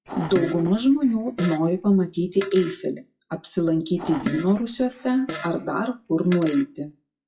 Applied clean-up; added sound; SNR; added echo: classical method WPE with log-MMSE.